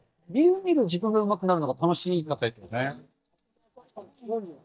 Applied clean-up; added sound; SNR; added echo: neural mask model DeepFilterNet 3.